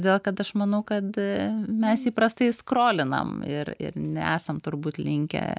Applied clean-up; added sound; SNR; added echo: none; none; none; none.